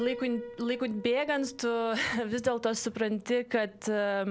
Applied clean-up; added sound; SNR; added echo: none; Piano; 17 dB; none.